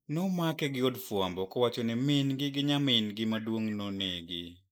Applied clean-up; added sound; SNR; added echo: neural mask model Resemble Enhance denoiser.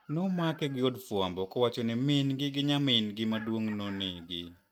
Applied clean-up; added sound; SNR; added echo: neural mask model RNNoise.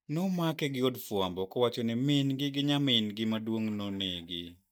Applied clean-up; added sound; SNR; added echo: neural mask model DeepFilterNet 3.